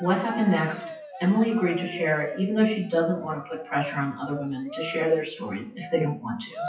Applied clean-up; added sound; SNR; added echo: classical method WPE with log-MMSE.